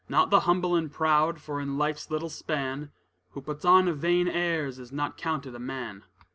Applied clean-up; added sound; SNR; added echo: none; none; none; none.